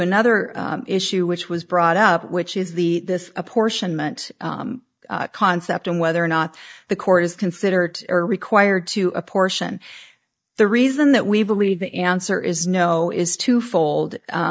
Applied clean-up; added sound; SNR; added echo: neural mask model DeepFilterNet 3.